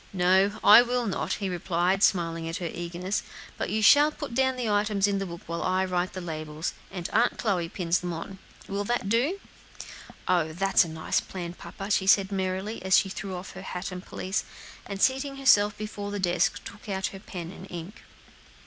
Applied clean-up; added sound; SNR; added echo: none; none; none; none.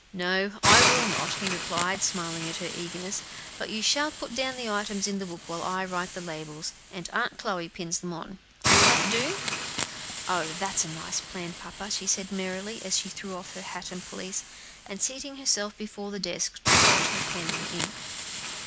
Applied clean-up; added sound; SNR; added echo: none; Hiss; -1 dB; none.